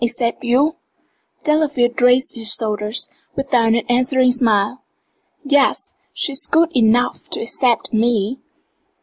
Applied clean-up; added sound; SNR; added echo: none; none; none; none.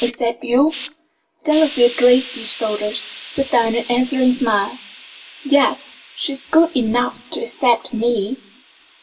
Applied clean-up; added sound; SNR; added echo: none; Hiss; 15 dB; reverberation time 0.2 s.